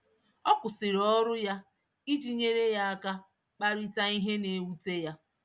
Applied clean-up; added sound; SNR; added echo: none; none; none; none.